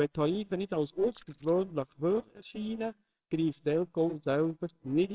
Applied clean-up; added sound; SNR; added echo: neural separator model SepFormer WHAMR!.